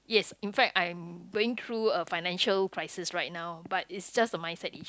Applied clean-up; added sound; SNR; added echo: none; none; none; none.